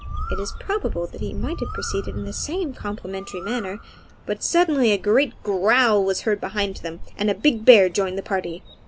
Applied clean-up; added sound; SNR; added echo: none; Bird; 10 dB; none.